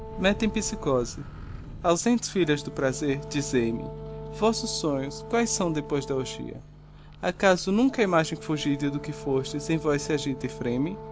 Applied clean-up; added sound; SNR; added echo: none; Microwave oven + Brass instrument; 12 dB; none.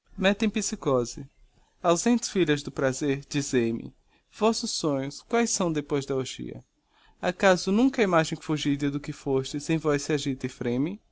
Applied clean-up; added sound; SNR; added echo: none; none; none; none.